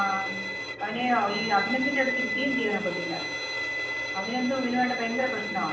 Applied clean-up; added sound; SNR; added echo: none; Bowed string instrument; 3 dB; reverberation time 0.6 s.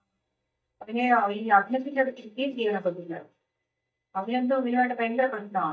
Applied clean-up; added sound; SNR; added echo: neural mask model DeepFilterNet 3.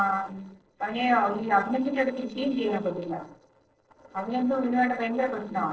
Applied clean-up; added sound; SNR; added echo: neural separator model SepFormer DNS4.